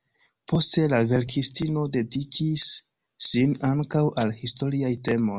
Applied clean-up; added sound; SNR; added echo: none; none; none; none.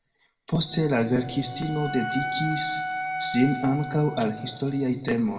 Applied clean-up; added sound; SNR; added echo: none; Wind instrument, woodwind instrument; 8 dB; reverberation time 1.5 s.